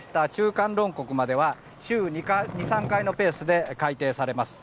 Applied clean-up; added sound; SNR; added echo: none; Skateboard; 15 dB; none.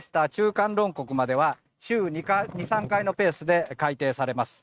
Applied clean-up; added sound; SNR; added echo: neural mask model RNNoise.